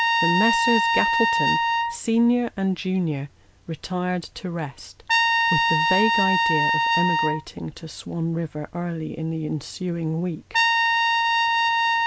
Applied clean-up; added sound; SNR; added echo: none; Trumpet; -3 dB; none.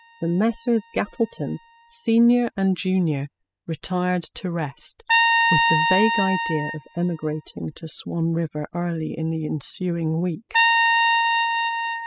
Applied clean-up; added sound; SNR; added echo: classical method spectral subtraction.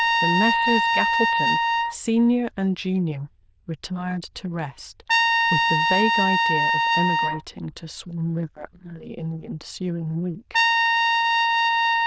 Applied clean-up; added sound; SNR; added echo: neural diffusion model UNIVERSE++.